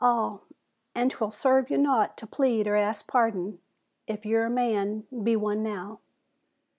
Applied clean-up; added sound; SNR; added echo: none; none; none; none.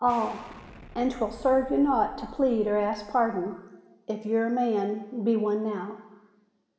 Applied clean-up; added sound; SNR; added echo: none; Explosion; 20 dB; reverberation time 1.1 s.